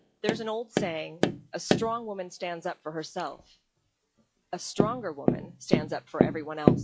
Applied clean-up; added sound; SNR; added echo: classical method log-MMSE.